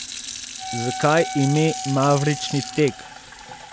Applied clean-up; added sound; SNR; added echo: none; Fill (with liquid) / Sink (filling or washing) + Wind instrument, woodwind instrument; 9 dB; none.